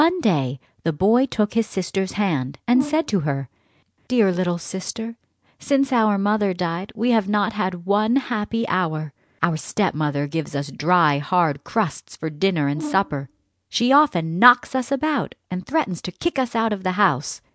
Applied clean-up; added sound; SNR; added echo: none; Brass instrument; 13 dB; none.